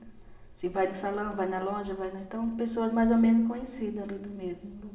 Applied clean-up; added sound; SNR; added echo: none; none; none; reverberation time 1.0 s.